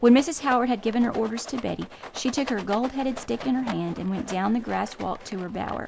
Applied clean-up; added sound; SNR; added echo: none; Rattle; 15 dB; none.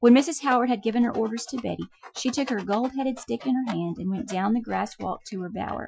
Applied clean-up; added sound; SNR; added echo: classical method Wiener filter.